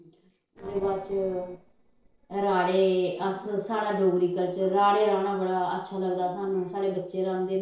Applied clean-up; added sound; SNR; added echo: neural separator model SepFormer DNS4.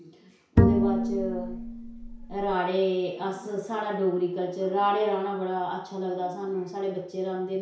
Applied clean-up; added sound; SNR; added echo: none; Bowed string instrument; -3 dB; reverberation time 0.6 s.